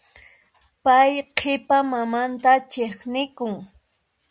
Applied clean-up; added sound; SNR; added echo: none; none; none; none.